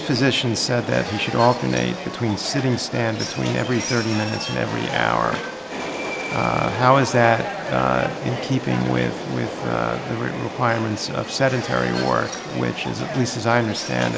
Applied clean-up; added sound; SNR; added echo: none; Subway, metro, underground; 8 dB; none.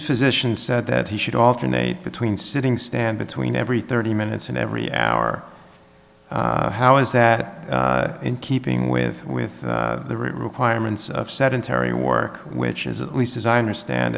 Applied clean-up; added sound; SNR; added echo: none; none; none; none.